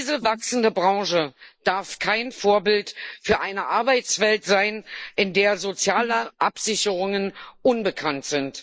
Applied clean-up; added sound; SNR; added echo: neural mask model Resemble Enhance denoiser.